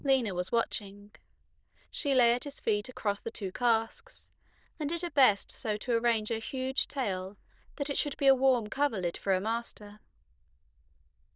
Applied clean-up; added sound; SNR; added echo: neural diffusion model UNIVERSE++.